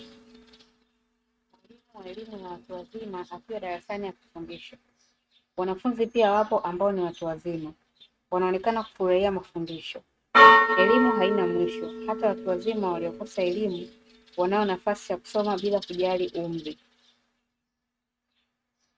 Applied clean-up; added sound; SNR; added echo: neural mask model RNNoise.